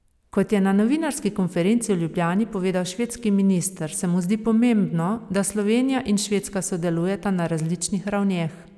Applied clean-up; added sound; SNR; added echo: none; none; none; none.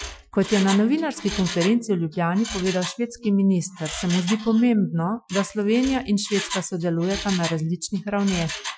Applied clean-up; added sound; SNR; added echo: classical method Wiener filter.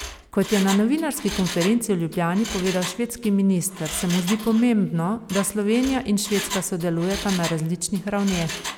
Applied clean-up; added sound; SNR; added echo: none; Mechanisms; 12 dB; none.